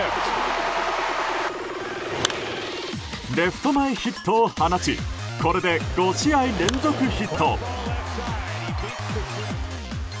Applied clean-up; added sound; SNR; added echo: none; none; none; none.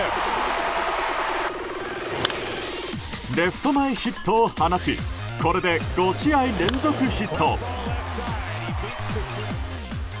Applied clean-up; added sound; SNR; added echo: none; Printer; 19 dB; none.